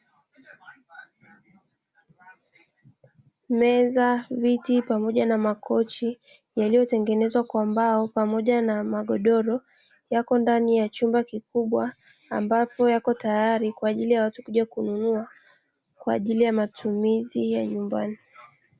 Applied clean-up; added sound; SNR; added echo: none; none; none; none.